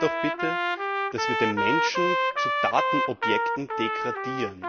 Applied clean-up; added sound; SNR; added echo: none; Trumpet; -3 dB; none.